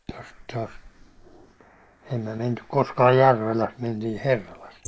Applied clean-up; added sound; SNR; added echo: neural mask model Resemble Enhance denoiser.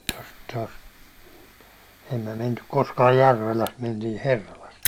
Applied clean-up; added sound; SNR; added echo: none; Fire; 14 dB; none.